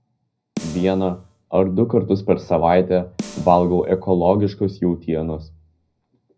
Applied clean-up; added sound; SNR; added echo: none; Snare drum; 18 dB; reverberation time 0.4 s.